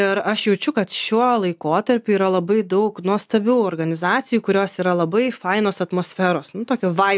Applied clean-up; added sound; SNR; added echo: none; none; none; none.